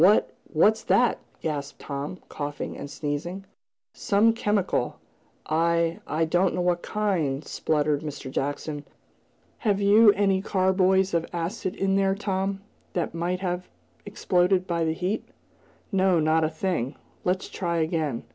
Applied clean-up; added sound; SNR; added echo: none; none; none; none.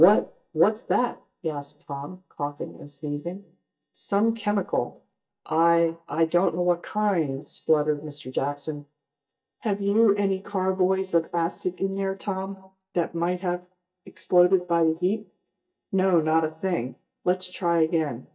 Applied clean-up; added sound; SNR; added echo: neural mask model DeepFilterNet 3.